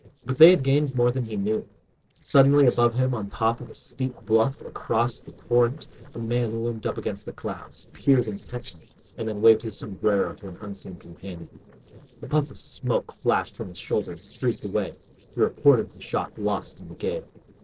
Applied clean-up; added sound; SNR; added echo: neural separator model SepFormer DNS4.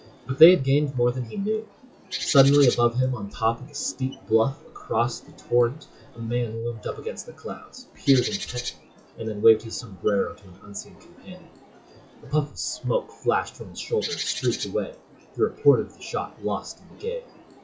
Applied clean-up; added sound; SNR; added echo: classical method WPE with log-MMSE.